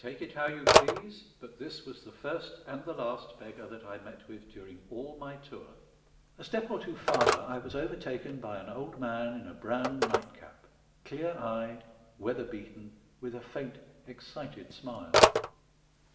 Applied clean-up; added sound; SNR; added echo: none; Telephone; -4 dB; reverberation time 1.1 s.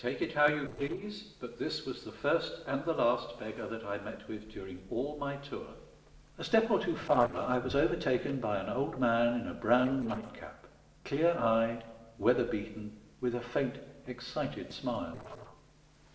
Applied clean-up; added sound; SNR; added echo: neural separator model SepFormer DNS4.